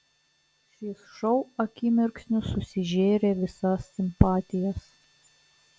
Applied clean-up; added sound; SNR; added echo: none; none; none; none.